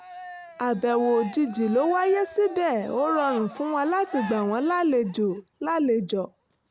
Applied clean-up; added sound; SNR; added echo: none; Cheering; 15 dB; none.